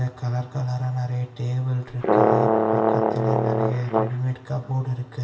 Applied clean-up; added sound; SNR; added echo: none; Brass instrument; -5 dB; reverberation time 0.7 s.